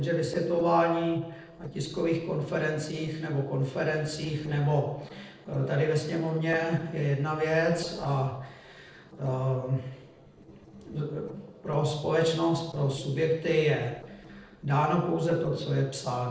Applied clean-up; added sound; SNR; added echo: neural separator model SepFormer DNS4.